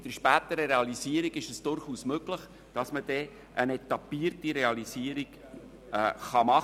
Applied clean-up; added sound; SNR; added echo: none; none; none; none.